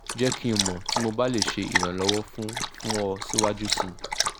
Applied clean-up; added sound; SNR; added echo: none; Dog; 1 dB; none.